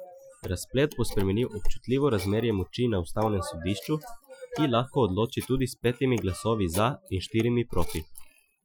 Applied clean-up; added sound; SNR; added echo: classical method Wiener filter.